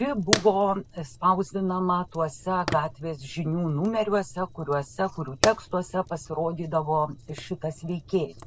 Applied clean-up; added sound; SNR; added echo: none; Fire; 9 dB; none.